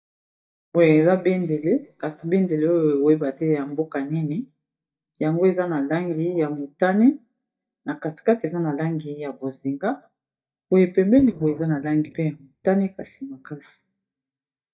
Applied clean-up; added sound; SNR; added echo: neural mask model DeepFilterNet 3.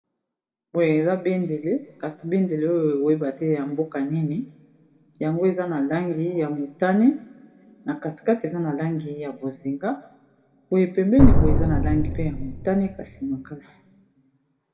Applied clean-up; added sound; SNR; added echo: none; Drum; -3 dB; reverberation time 1.4 s.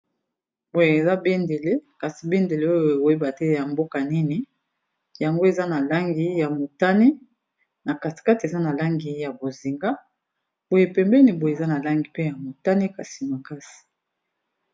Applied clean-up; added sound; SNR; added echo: none; none; none; none.